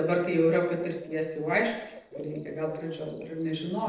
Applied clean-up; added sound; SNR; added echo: neural separator model SepFormer DNS4.